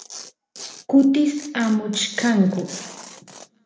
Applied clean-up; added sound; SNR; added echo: none; Tearing; 18 dB; reverberation time 0.9 s.